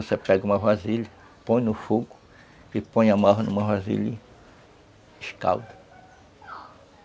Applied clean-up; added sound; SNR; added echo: none; none; none; none.